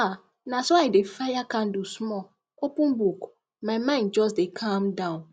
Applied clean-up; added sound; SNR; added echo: none; none; none; none.